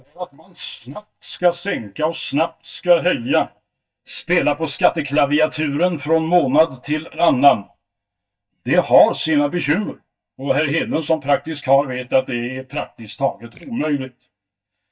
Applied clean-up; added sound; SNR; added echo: neural mask model DeepFilterNet 3.